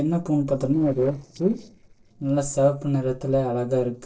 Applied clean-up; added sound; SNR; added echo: neural separator model SepFormer DNS4.